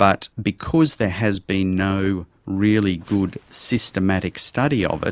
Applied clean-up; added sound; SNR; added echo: none; none; none; none.